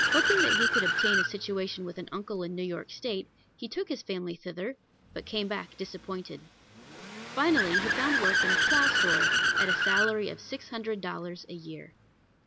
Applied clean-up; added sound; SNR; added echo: none; Accelerating, revving, vroom / Car; -3 dB; none.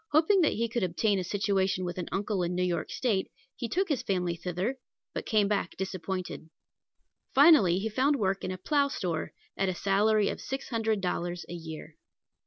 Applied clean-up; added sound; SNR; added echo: none; none; none; none.